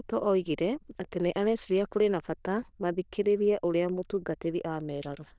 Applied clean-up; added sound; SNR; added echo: neural diffusion model UNIVERSE++.